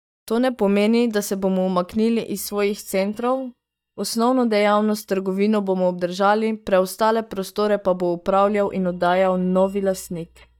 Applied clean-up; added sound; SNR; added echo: neural mask model DeepFilterNet 3.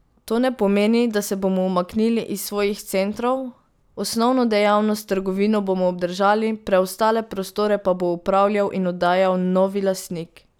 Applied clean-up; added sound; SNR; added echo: none; none; none; none.